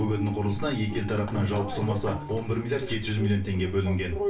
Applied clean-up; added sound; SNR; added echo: none; none; none; reverberation time 0.3 s.